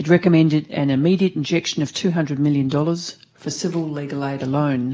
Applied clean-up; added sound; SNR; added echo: none; none; none; none.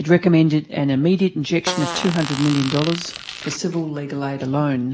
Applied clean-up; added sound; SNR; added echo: none; Fart; 9 dB; none.